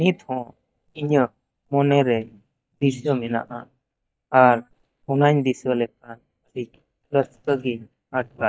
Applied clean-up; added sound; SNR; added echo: neural mask model DeepFilterNet 3.